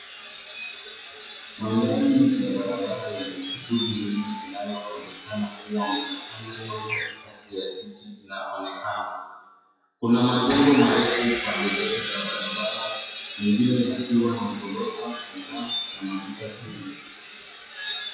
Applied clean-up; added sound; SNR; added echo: classical method WPE with log-MMSE.